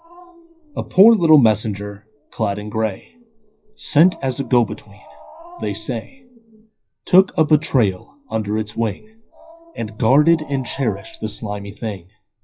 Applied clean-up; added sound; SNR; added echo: classical method WPE with log-MMSE.